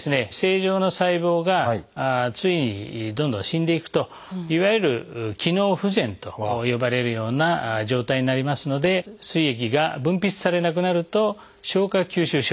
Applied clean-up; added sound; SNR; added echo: none; none; none; none.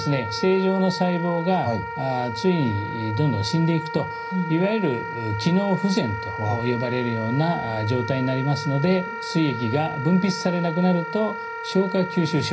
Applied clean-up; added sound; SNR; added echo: none; Wind instrument, woodwind instrument; 8 dB; reverberation time 0.4 s.